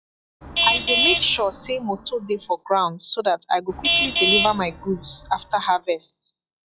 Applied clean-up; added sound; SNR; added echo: classical method log-MMSE.